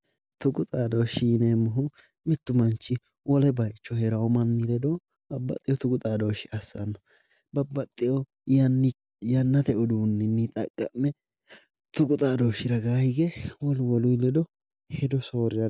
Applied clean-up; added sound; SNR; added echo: none; none; none; none.